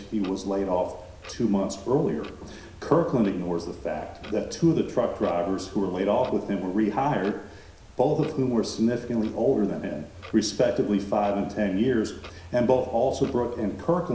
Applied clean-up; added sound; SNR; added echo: none; Clock; 19 dB; reverberation time 0.7 s.